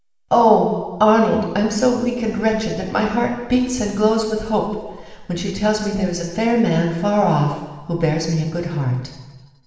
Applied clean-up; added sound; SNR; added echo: none; none; none; reverberation time 1.2 s.